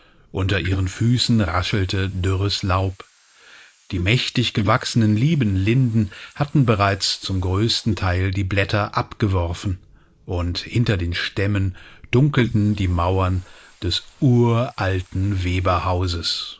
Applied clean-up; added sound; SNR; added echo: neural mask model Resemble Enhance denoiser.